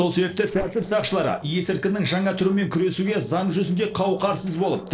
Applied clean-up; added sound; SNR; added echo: neural separator model SepFormer DNS4.